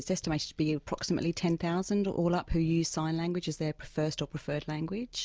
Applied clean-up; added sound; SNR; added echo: none; none; none; none.